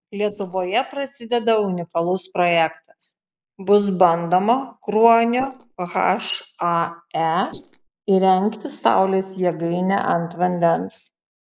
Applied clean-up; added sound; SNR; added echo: neural mask model Resemble Enhance denoiser.